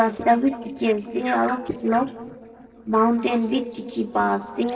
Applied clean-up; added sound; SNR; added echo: neural separator model SepFormer DNS4.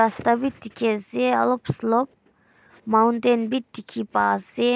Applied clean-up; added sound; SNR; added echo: none; none; none; none.